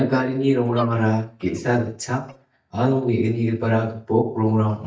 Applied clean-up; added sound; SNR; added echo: neural mask model DeepFilterNet 3.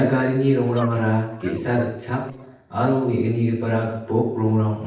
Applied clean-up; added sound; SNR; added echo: neural separator model SepFormer DNS4.